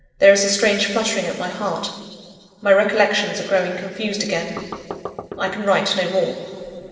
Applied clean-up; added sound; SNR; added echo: neural separator model SepFormer DNS4.